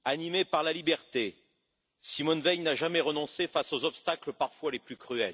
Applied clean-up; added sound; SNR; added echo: none; none; none; none.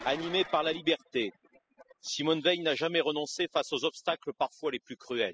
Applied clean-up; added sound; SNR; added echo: classical method spectral subtraction.